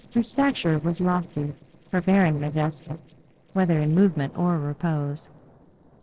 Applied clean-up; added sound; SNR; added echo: neural separator model SepFormer DNS4.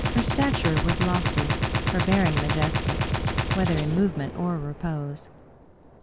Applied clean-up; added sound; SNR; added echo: none; Gunshot, gunfire; -1 dB; none.